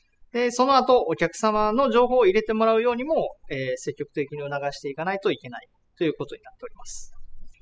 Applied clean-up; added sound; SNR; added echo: classical method spectral subtraction.